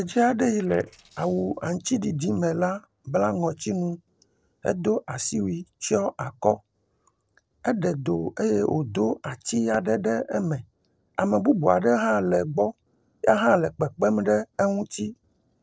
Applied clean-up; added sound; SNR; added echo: neural separator model SepFormer DNS4.